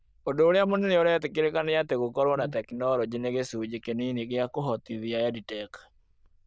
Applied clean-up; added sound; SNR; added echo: neural diffusion model UNIVERSE++.